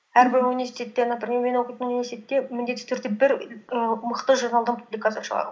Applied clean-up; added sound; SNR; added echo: neural mask model Resemble Enhance denoiser.